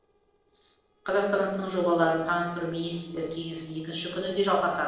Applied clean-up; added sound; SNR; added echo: neural separator model SepFormer DNS4.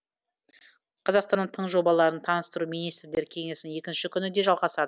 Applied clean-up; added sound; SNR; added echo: none; none; none; none.